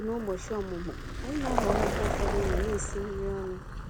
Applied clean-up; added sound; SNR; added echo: none; Vehicle; -2 dB; none.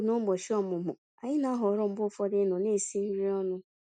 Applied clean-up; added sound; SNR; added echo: none; none; none; none.